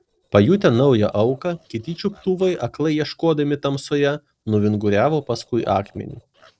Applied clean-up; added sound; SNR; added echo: neural separator model SepFormer DNS4.